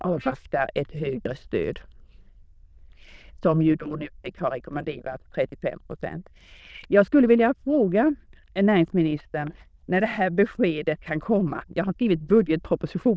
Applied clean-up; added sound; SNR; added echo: neural diffusion model UNIVERSE++.